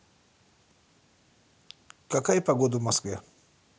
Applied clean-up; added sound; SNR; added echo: none; none; none; none.